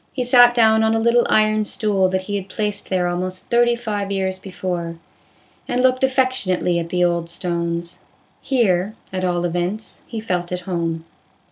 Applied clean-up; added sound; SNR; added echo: none; none; none; none.